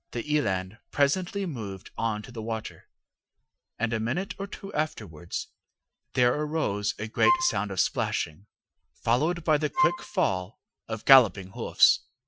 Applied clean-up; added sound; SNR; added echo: classical method Wiener filter.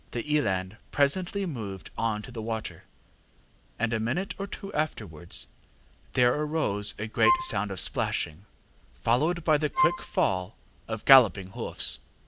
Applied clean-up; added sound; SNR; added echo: none; Wind instrument, woodwind instrument; 0 dB; none.